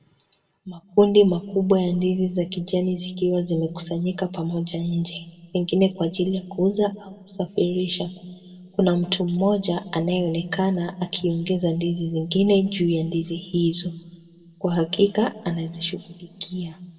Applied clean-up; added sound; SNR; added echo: none; none; none; reverberation time 0.9 s.